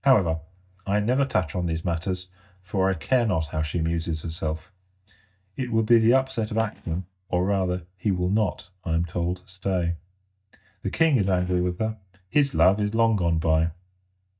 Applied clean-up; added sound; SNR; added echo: neural mask model DeepFilterNet 3.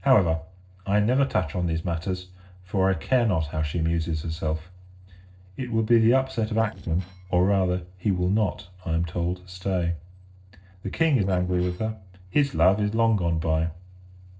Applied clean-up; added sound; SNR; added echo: neural separator model SepFormer DNS4.